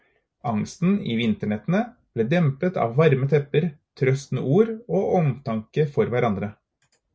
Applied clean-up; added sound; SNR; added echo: none; none; none; none.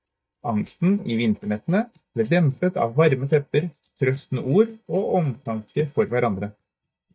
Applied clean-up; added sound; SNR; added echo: neural mask model DeepFilterNet 3.